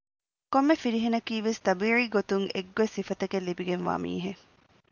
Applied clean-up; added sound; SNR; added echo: none; none; none; none.